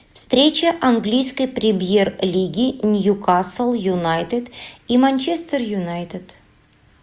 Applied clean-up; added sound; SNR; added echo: none; none; none; none.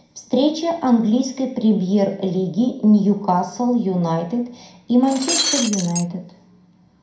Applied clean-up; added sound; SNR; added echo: none; Shatter; 3 dB; reverberation time 0.4 s.